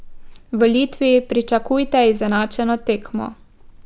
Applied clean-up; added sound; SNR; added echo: none; Chewing, mastication / Livestock, farm animals, working animals; 17 dB; none.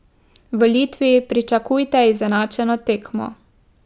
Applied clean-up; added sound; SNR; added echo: none; none; none; none.